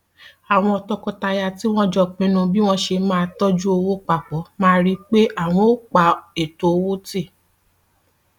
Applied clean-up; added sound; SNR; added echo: none; none; none; none.